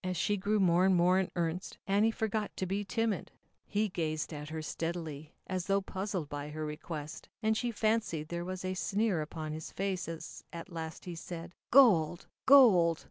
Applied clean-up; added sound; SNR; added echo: none; none; none; none.